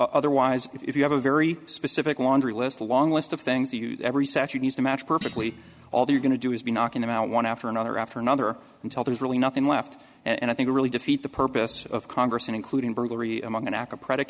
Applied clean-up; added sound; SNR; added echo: none; Thump, thud; 16 dB; none.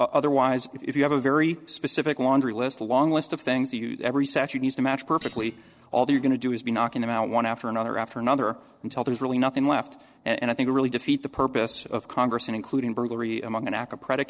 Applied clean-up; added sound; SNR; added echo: neural separator model SepFormer DNS4.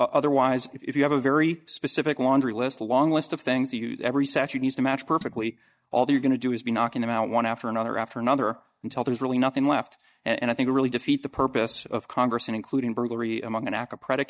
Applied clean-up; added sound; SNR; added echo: neural mask model DeepFilterNet 3.